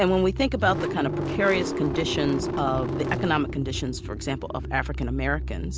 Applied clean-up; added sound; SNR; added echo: none; Engine starting / Car; 3 dB; none.